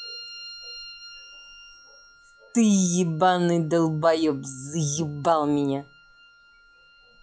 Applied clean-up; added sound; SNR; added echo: classical method log-MMSE.